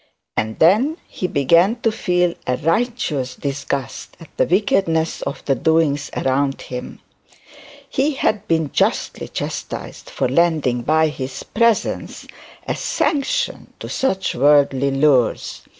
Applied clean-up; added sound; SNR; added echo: none; none; none; none.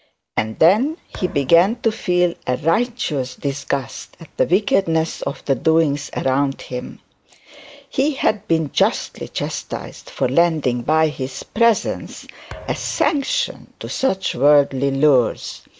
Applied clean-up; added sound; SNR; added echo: none; Thump, thud; 19 dB; none.